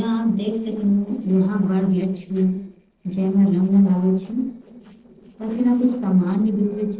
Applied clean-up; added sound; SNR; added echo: neural separator model SepFormer DNS4.